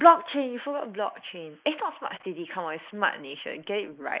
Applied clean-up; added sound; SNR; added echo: neural mask model Resemble Enhance denoiser.